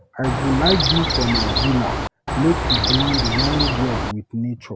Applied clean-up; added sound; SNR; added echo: none; Chirp, tweet; -1 dB; none.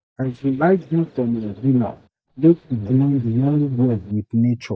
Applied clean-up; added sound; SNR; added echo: neural mask model DeepFilterNet 3.